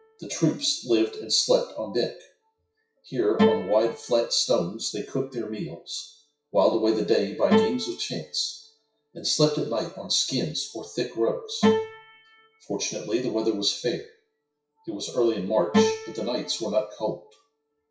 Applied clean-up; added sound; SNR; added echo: classical method WPE with log-MMSE.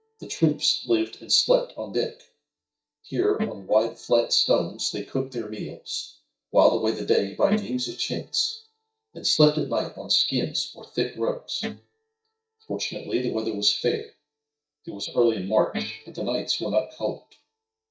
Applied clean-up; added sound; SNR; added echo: neural mask model DeepFilterNet 3.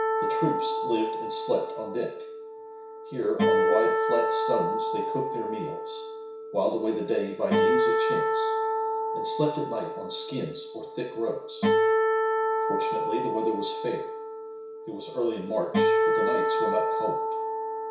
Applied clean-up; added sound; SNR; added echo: none; Acoustic guitar; -4 dB; reverberation time 0.6 s.